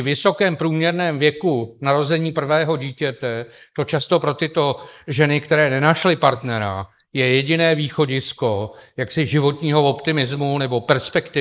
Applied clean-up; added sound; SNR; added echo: neural mask model Resemble Enhance denoiser.